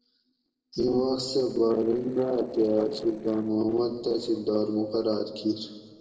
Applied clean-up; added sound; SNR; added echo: neural separator model SepFormer DNS4.